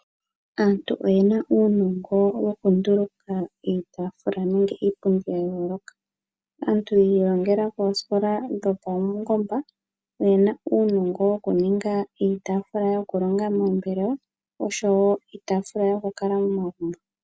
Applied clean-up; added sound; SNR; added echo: none; none; none; none.